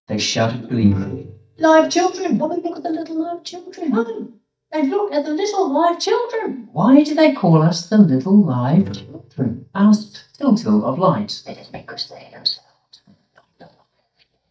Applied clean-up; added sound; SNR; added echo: neural mask model DeepFilterNet 3.